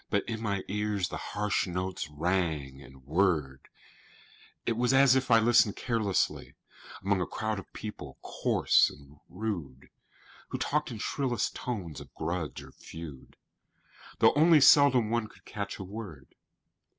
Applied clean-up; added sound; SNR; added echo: none; none; none; none.